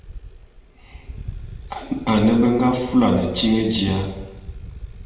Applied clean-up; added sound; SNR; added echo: none; Bicycle; 15 dB; reverberation time 1.0 s.